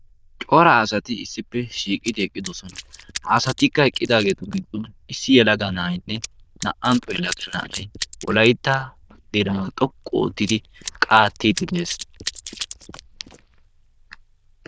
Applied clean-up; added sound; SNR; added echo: neural diffusion model UNIVERSE++.